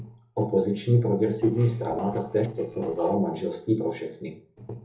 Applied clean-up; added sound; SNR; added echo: neural separator model SepFormer DNS4.